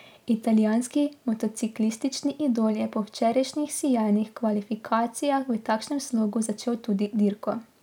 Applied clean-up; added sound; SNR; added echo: none; none; none; none.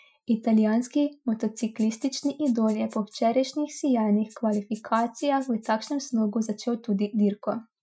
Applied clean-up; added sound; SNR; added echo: classical method Wiener filter.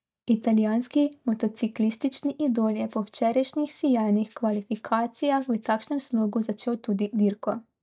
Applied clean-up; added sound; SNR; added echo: neural mask model DeepFilterNet 3.